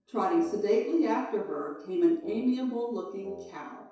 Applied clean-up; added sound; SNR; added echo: neural separator model SepFormer DNS4.